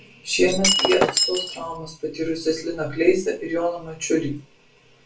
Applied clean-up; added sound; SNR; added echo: none; Shatter; -2 dB; reverberation time 0.2 s.